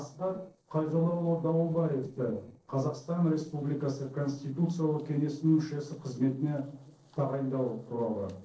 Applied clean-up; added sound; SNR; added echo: neural separator model SepFormer DNS4.